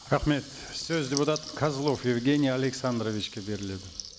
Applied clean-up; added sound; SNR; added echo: none; Water tap, faucet / Liquid; 14 dB; none.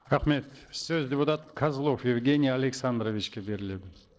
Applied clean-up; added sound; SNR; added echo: neural separator model SepFormer DNS4.